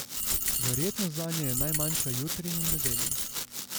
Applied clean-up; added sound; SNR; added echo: none; Coin (dropping) + Domestic sounds, home sounds; -4 dB; none.